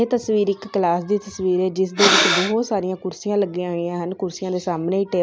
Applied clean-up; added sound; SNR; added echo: none; Breathing; -2 dB; none.